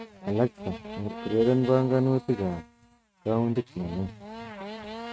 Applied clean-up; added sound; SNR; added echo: neural mask model RNNoise.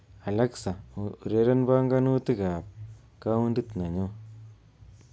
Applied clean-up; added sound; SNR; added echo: none; none; none; none.